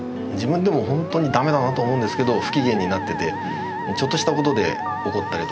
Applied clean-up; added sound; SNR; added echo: none; Musical instrument; 8 dB; none.